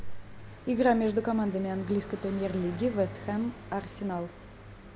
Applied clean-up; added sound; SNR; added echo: none; Car passing by; 14 dB; none.